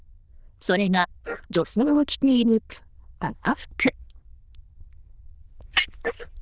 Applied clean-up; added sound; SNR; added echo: neural diffusion model UNIVERSE++.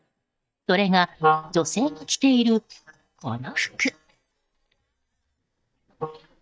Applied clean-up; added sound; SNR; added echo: neural mask model DeepFilterNet 3.